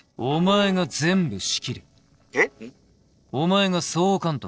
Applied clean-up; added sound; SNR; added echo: neural separator model SepFormer DNS4.